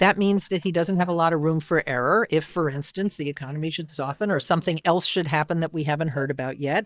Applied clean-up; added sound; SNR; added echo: neural mask model DeepFilterNet 3.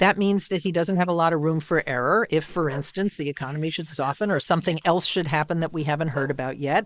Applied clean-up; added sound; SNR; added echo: neural mask model Resemble Enhance denoiser.